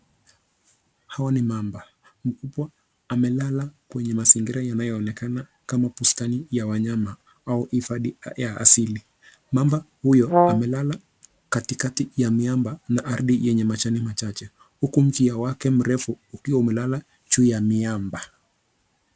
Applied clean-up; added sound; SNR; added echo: none; Brass instrument; -3 dB; none.